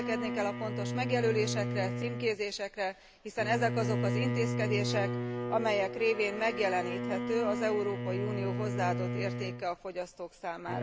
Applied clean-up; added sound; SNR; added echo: none; Bowed string instrument; 2 dB; none.